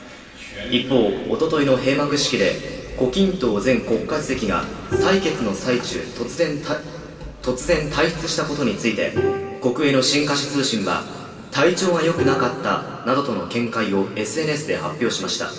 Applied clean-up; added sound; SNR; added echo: none; Bowed string instrument; 9 dB; reverberation time 2.4 s.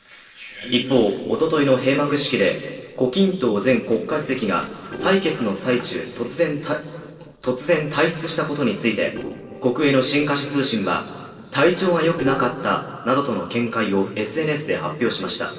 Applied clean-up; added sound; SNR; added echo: neural separator model SepFormer DNS4.